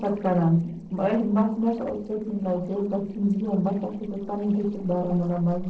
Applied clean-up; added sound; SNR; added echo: neural separator model SepFormer DNS4.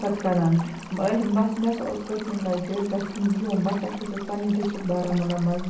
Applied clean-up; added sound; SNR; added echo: none; Stream; 14 dB; reverberation time 0.6 s.